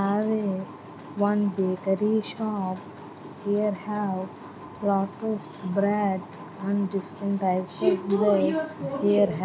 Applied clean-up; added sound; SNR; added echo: none; none; none; none.